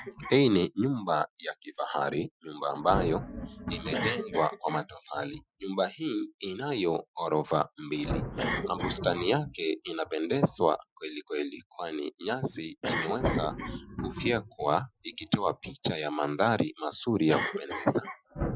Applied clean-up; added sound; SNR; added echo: classical method Wiener filter.